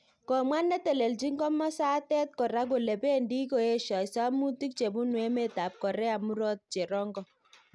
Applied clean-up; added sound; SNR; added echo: none; none; none; none.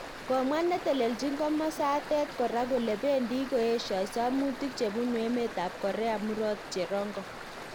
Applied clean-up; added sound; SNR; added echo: none; Stream; 11 dB; none.